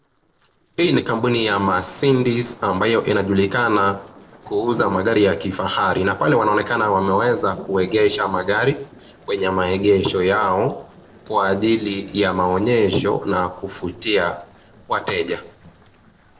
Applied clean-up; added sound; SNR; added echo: neural separator model SepFormer DNS4.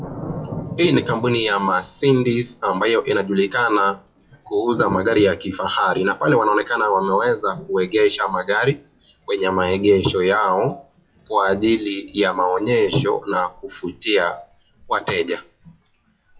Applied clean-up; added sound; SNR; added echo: classical method WPE with log-MMSE.